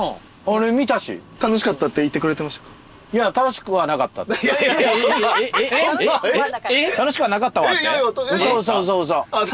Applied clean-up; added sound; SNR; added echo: none; none; none; none.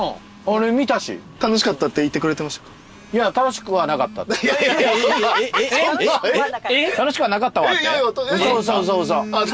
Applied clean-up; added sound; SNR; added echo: none; Telephone; 19 dB; none.